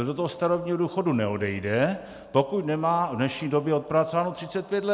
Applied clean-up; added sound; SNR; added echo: none; none; none; none.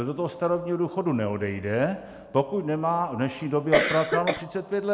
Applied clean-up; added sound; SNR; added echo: none; Cough; -2 dB; reverberation time 0.8 s.